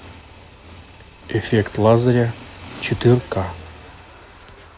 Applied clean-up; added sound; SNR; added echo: none; Motorcycle / Engine; 18 dB; none.